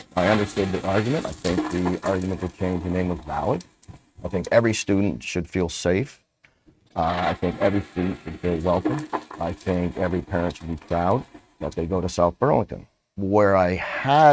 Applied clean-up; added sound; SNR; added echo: neural mask model RNNoise.